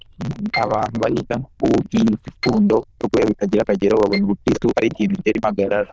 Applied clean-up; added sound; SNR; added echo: neural diffusion model UNIVERSE++.